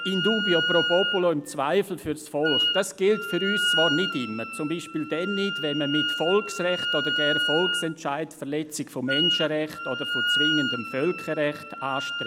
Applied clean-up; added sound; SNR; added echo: none; Wind instrument, woodwind instrument; 2 dB; none.